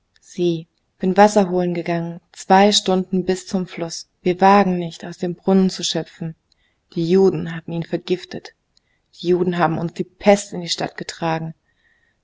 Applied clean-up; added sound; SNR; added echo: none; none; none; none.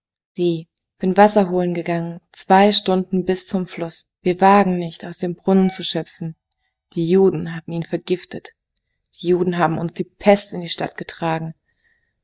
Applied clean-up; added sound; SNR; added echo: neural mask model DeepFilterNet 3.